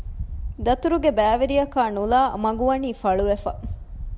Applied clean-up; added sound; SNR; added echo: none; none; none; none.